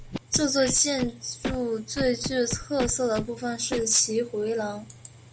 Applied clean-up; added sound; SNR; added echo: none; Scratching (performance technique); 10 dB; none.